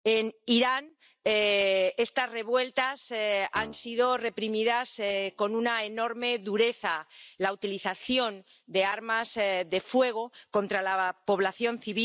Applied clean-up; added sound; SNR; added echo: neural mask model DeepFilterNet 3.